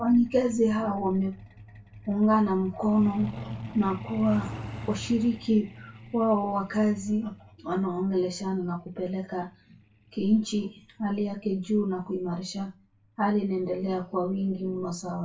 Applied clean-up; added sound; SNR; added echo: none; Truck; 16 dB; reverberation time 0.2 s.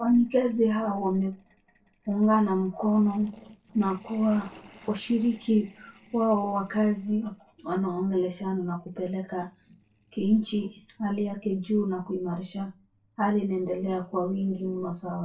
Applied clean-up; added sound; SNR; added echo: neural separator model SepFormer DNS4.